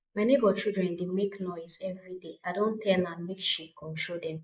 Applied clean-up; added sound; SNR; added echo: neural mask model Resemble Enhance denoiser.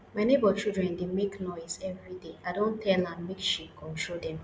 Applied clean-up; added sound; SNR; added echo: none; none; none; none.